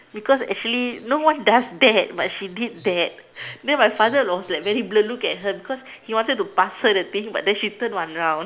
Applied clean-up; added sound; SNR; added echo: none; none; none; none.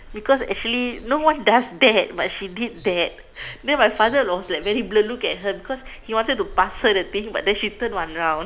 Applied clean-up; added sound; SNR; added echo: none; Bird; 20 dB; none.